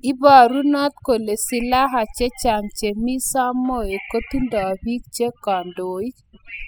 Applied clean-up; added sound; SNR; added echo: classical method spectral subtraction.